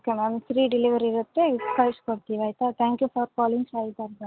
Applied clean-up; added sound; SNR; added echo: none; none; none; none.